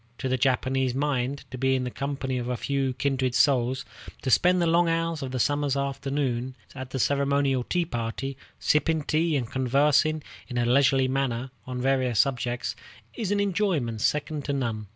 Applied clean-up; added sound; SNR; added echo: none; none; none; none.